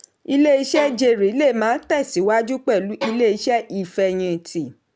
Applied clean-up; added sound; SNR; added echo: none; Bowed string instrument; 15 dB; none.